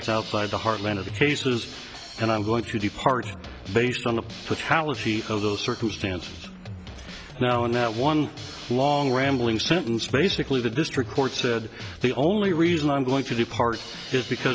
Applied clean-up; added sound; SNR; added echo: none; Drum kit; 14 dB; none.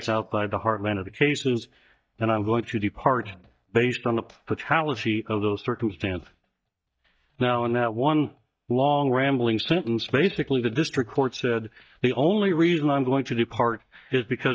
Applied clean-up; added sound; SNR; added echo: neural mask model DeepFilterNet 3.